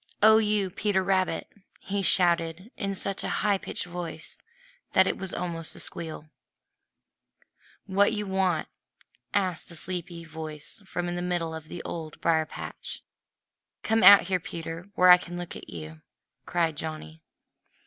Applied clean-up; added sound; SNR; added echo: none; none; none; none.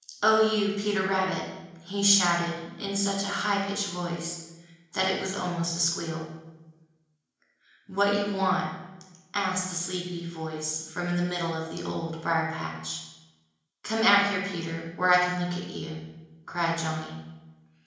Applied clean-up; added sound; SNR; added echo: none; none; none; reverberation time 1.0 s.